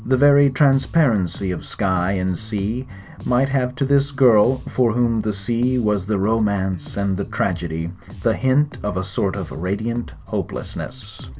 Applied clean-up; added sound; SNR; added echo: none; Bass guitar; 16 dB; none.